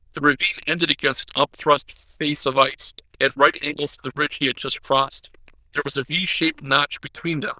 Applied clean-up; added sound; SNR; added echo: neural diffusion model UNIVERSE++.